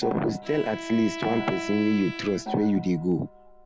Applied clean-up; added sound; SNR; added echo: none; Gong + Bowed string instrument; 9 dB; none.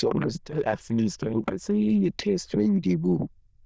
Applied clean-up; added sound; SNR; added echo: neural diffusion model UNIVERSE++.